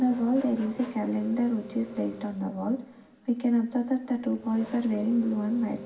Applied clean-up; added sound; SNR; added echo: none; Race car, auto racing / Accelerating, revving, vroom; 18 dB; reverberation time 0.7 s.